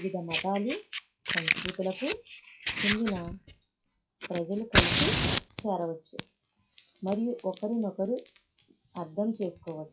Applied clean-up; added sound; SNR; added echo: classical method WPE with log-MMSE.